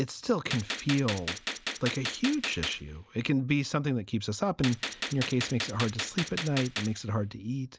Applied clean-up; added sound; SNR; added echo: none; Gunshot, gunfire; 6 dB; none.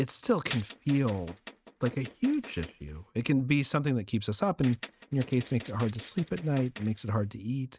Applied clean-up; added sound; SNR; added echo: neural mask model RNNoise.